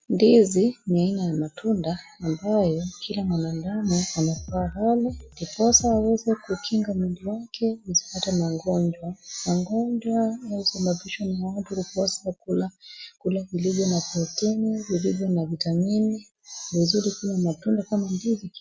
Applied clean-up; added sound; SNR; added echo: none; Drum kit; 14 dB; none.